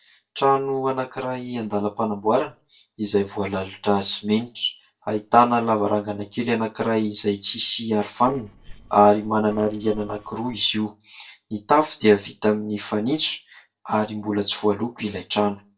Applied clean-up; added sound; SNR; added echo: neural separator model SepFormer DNS4.